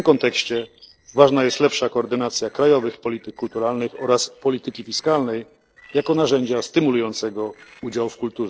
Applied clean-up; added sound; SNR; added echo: neural separator model SepFormer DNS4.